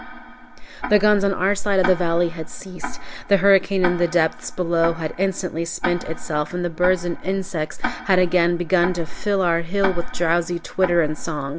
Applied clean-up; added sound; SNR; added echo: none; Tick-tock; 12 dB; none.